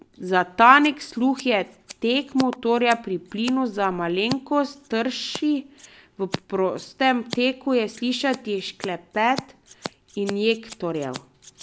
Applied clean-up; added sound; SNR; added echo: none; Scissors; 17 dB; none.